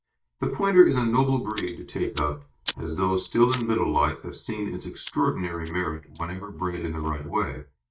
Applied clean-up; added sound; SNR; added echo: neural mask model DeepFilterNet 3.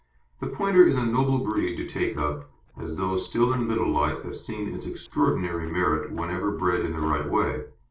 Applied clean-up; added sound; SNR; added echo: neural separator model SepFormer DNS4.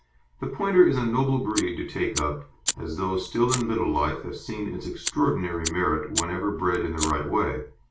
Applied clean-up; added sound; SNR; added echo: none; Fire; 10 dB; reverberation time 0.3 s.